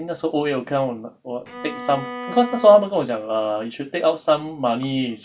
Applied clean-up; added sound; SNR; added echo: none; Bowed string instrument; 12 dB; none.